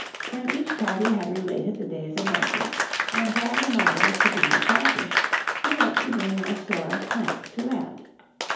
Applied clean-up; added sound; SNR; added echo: none; Applause; -2 dB; reverberation time 2.2 s.